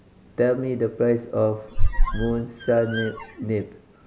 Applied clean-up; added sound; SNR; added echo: none; Squeak; -3 dB; none.